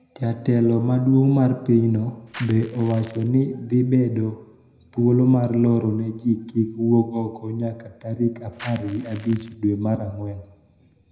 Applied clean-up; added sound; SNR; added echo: none; Crackle; 19 dB; reverberation time 0.7 s.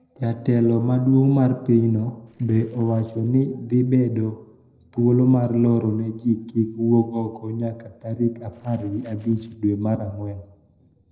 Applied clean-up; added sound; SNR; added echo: neural separator model SepFormer DNS4.